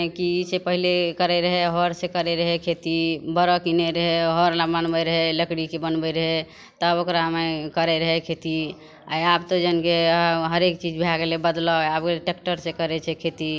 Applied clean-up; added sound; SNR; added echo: none; none; none; none.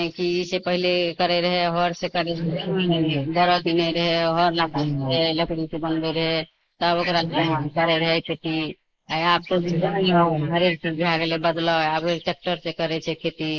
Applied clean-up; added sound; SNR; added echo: neural mask model Resemble Enhance denoiser.